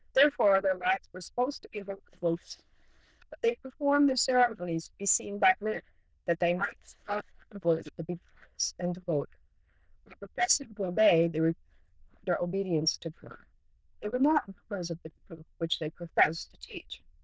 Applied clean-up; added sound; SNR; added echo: neural diffusion model UNIVERSE++.